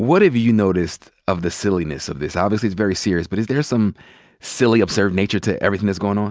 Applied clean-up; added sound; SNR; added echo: none; none; none; none.